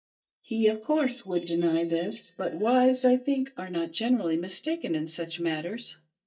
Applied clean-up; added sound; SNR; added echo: neural mask model DeepFilterNet 3.